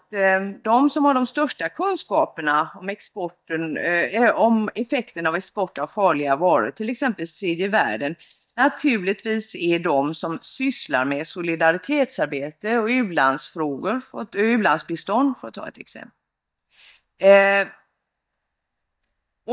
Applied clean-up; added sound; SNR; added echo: neural mask model DeepFilterNet 3.